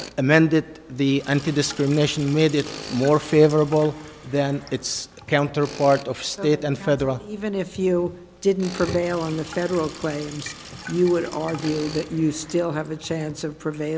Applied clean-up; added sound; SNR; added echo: none; Tools + Sink (filling or washing); 18 dB; none.